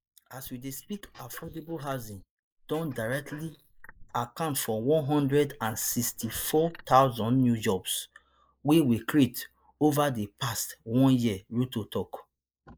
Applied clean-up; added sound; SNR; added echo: neural mask model Resemble Enhance denoiser.